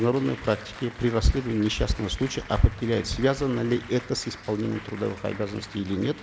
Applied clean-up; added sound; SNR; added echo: none; Applause; 17 dB; none.